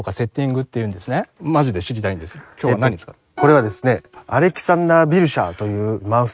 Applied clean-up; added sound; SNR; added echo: neural mask model RNNoise.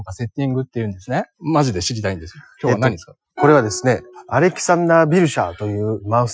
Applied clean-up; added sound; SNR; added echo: classical method Wiener filter.